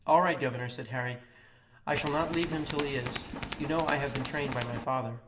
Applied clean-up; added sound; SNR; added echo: none; Tools; 5 dB; reverberation time 0.9 s.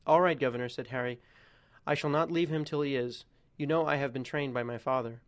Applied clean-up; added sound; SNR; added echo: none; none; none; none.